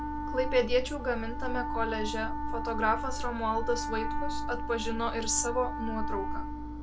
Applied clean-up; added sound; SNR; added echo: none; Engine + Wind instrument, woodwind instrument; 1 dB; none.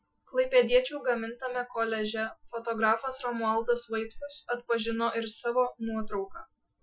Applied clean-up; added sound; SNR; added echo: classical method Wiener filter.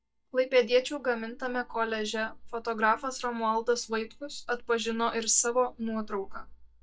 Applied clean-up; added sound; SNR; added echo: neural mask model DeepFilterNet 3.